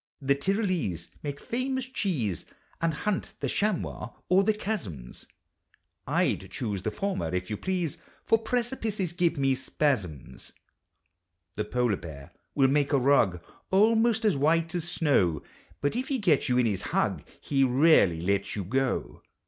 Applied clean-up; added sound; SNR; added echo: none; none; none; none.